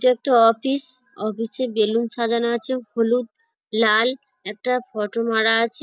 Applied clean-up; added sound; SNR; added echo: none; none; none; none.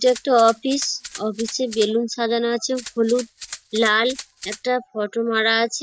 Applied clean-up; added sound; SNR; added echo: none; Rattle (instrument); 16 dB; none.